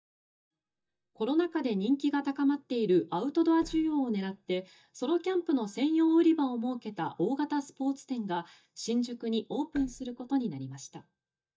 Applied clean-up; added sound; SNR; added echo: neural mask model DeepFilterNet 3.